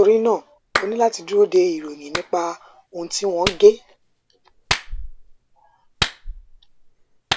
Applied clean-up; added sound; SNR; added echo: none; Clapping; 9 dB; none.